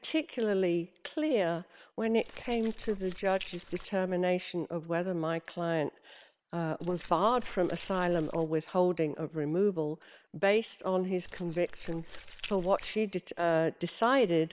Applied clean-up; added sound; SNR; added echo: neural separator model SepFormer WHAM!.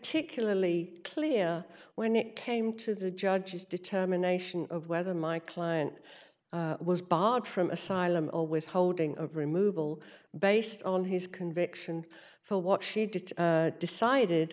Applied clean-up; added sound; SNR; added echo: none; none; none; none.